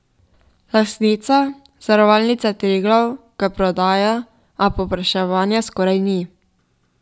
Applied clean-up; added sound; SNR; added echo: none; none; none; none.